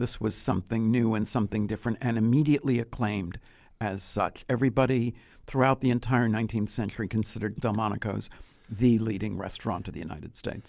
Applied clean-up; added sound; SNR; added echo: none; none; none; none.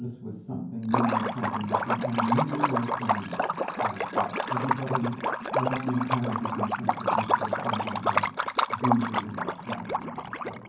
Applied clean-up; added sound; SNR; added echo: none; Liquid; -3 dB; reverberation time 0.9 s.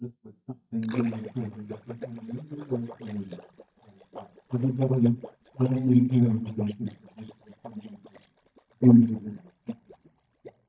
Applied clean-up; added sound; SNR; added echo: neural mask model DeepFilterNet 3.